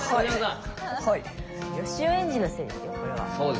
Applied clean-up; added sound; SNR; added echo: none; Brass instrument; 8 dB; none.